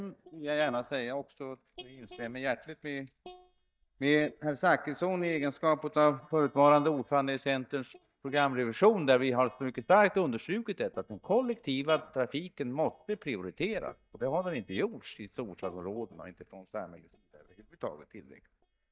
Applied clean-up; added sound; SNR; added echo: neural mask model DeepFilterNet 3.